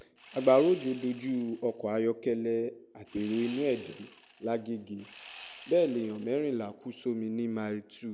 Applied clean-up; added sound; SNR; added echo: none; Sawing; 19 dB; none.